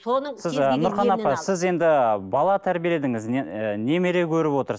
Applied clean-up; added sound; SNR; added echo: none; none; none; none.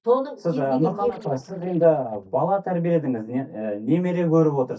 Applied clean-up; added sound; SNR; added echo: neural mask model DeepFilterNet 3.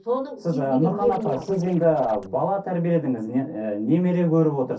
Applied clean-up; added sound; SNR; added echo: neural separator model SepFormer DNS4.